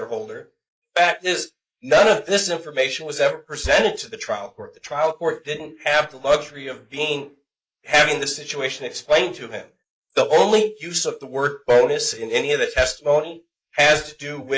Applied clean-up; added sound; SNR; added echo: neural mask model Resemble Enhance denoiser.